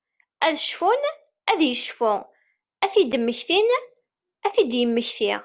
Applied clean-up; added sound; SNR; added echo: none; none; none; none.